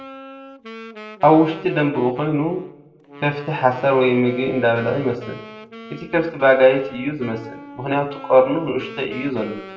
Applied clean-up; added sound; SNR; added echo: none; Wind instrument, woodwind instrument; 17 dB; reverberation time 0.5 s.